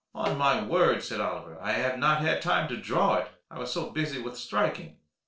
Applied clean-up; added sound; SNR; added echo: neural separator model SepFormer DNS4.